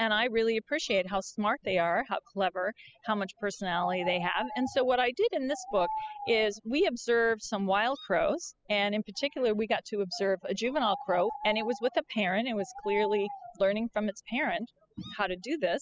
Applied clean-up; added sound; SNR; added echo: classical method spectral subtraction.